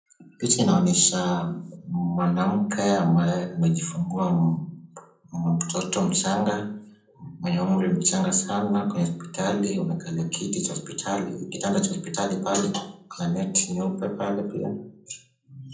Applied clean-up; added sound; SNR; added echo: none; none; none; reverberation time 0.6 s.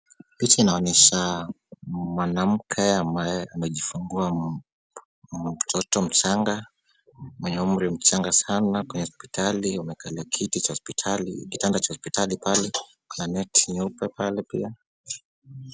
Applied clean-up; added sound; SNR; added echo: none; none; none; none.